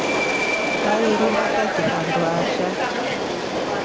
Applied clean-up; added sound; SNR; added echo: none; Subway, metro, underground; -4 dB; none.